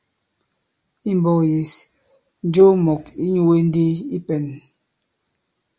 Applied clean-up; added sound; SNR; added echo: none; none; none; none.